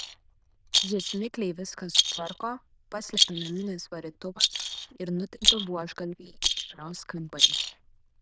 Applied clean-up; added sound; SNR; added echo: neural diffusion model UNIVERSE++.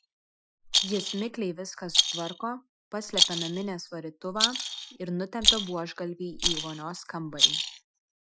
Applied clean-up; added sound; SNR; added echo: classical method Wiener filter.